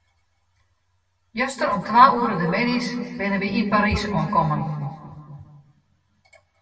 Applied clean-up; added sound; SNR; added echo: none; none; none; reverberation time 2.1 s.